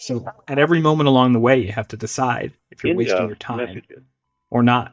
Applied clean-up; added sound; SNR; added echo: neural mask model DeepFilterNet 3.